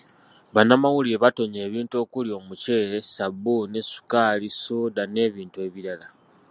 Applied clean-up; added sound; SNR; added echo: none; none; none; none.